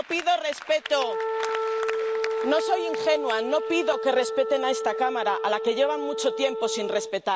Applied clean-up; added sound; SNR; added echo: none; Wind instrument, woodwind instrument; 3 dB; none.